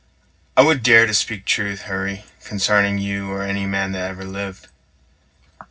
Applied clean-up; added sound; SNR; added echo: none; none; none; reverberation time 0.4 s.